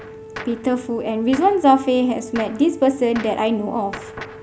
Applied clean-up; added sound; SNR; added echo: none; Wind instrument, woodwind instrument + Gunshot, gunfire; 15 dB; none.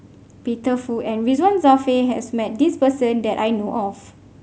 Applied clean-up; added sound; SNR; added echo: none; none; none; none.